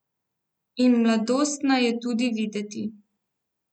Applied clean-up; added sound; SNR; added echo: none; none; none; none.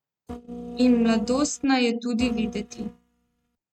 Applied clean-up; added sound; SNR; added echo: neural mask model RNNoise.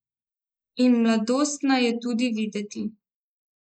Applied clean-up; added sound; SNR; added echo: neural mask model Resemble Enhance denoiser.